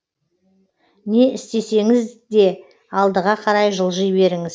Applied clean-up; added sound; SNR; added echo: none; none; none; none.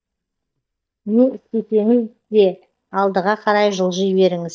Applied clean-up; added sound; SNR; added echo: neural mask model DeepFilterNet 3.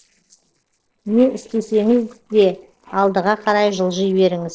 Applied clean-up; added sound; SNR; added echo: neural separator model SepFormer DNS4.